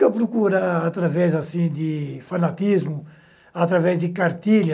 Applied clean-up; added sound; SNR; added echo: none; none; none; none.